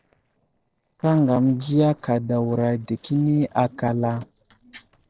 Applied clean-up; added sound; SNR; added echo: neural separator model SepFormer DNS4.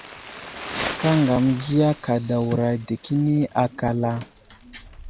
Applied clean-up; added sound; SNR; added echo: none; Crumpling, crinkling; 13 dB; none.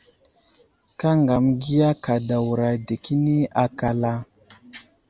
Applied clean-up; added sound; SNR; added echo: none; none; none; none.